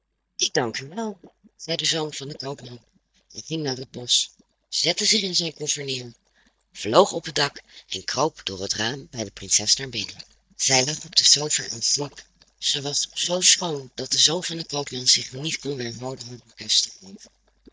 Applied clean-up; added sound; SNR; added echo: neural mask model DeepFilterNet 3.